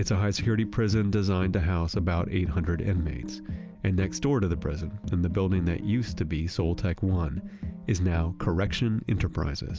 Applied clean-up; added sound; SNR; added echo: none; none; none; none.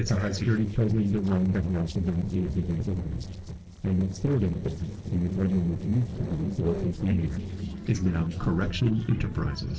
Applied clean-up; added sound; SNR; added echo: neural separator model SepFormer DNS4.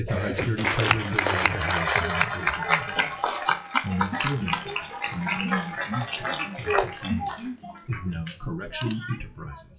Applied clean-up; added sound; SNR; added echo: classical method WPE with log-MMSE.